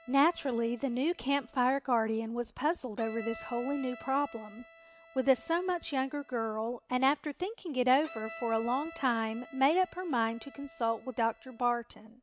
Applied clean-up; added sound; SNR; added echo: none; Bowed string instrument; 19 dB; none.